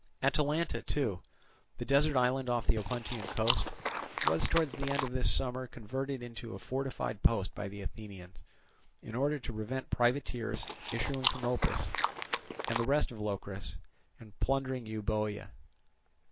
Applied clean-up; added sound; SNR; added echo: none; Chewing, mastication; 1 dB; none.